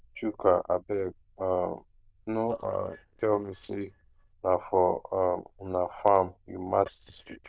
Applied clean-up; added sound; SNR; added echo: neural diffusion model UNIVERSE++.